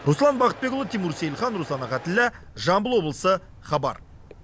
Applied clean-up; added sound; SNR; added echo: none; none; none; none.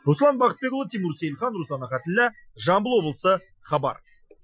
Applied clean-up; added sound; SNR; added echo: classical method Wiener filter.